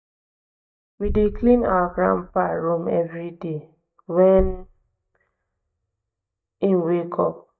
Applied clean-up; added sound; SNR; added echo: neural mask model DeepFilterNet 3.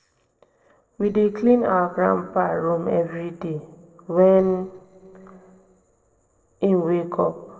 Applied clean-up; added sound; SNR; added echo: neural separator model SepFormer DNS4.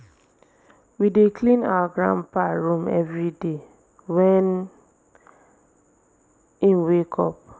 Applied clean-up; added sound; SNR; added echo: none; none; none; none.